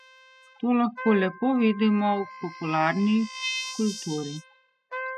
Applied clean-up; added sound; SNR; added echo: classical method spectral subtraction.